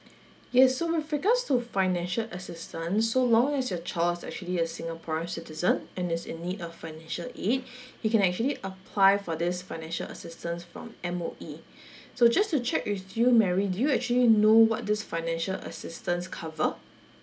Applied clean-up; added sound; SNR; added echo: none; none; none; none.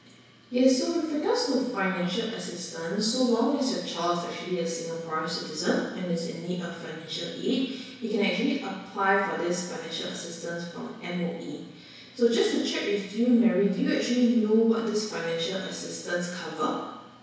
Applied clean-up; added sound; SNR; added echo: none; none; none; reverberation time 1.1 s.